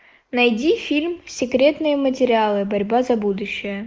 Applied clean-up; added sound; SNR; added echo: neural mask model Resemble Enhance denoiser.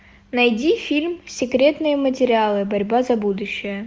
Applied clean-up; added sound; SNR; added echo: none; none; none; none.